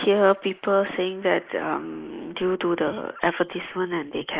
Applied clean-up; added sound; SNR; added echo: neural mask model Resemble Enhance denoiser.